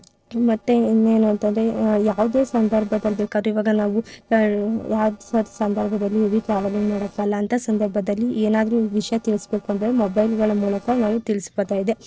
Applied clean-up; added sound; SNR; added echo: neural separator model SepFormer DNS4.